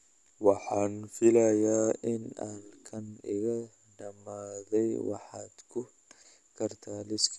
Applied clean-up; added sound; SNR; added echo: none; none; none; none.